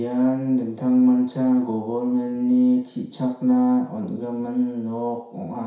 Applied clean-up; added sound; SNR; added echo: none; none; none; reverberation time 0.6 s.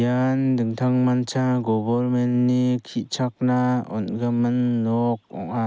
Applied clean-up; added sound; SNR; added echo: none; none; none; none.